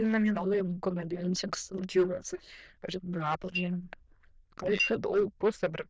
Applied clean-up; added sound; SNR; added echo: neural diffusion model UNIVERSE++.